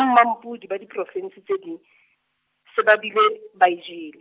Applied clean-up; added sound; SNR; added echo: none; none; none; none.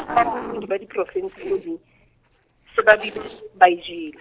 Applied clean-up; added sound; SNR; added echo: neural separator model SepFormer DNS4.